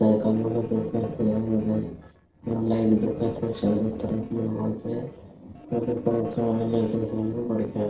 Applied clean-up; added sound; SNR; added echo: neural separator model SepFormer DNS4.